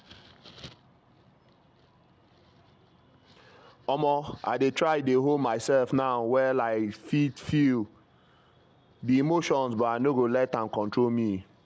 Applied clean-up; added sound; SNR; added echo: none; none; none; none.